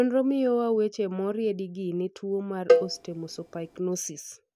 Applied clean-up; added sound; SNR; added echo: none; Cowbell; -1 dB; none.